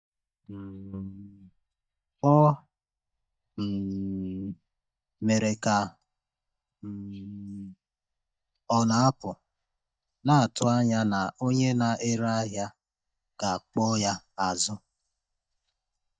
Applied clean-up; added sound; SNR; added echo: neural mask model DeepFilterNet 3.